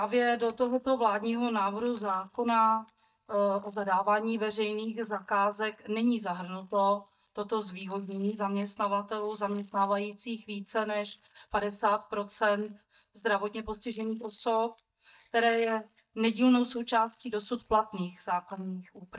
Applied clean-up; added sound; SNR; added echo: neural mask model DeepFilterNet 3.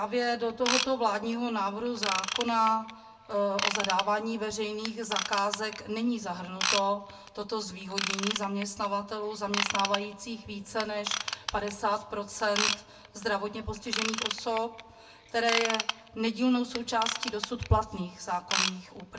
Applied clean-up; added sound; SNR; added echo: none; Ratchet, pawl / Tools; 5 dB; reverberation time 0.2 s.